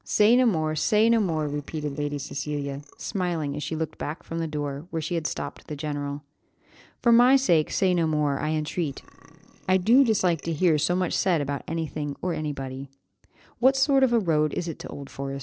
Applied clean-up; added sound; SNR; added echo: neural separator model SepFormer DNS4.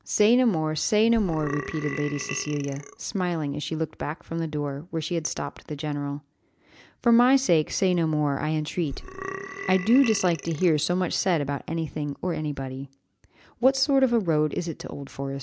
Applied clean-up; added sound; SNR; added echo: none; Burping, eructation; 11 dB; none.